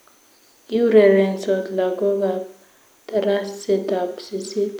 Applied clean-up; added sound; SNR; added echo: none; none; none; none.